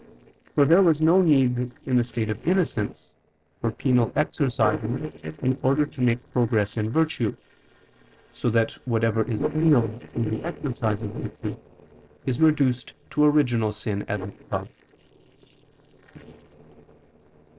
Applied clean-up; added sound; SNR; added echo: neural separator model SepFormer DNS4.